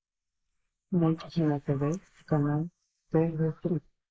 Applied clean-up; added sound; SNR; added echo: neural mask model Resemble Enhance denoiser.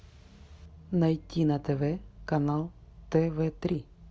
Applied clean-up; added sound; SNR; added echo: none; none; none; none.